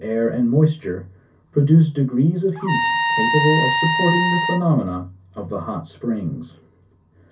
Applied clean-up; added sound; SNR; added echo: none; Trumpet; 0 dB; reverberation time 0.3 s.